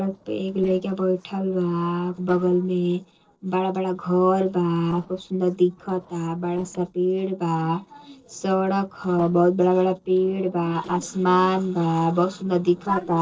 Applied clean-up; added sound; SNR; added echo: neural separator model SepFormer DNS4.